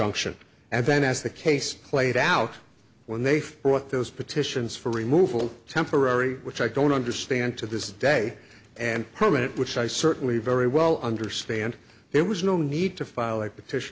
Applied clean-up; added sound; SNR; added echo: none; none; none; none.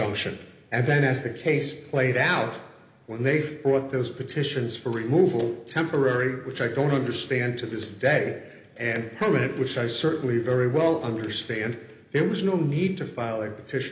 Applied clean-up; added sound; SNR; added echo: none; none; none; reverberation time 0.8 s.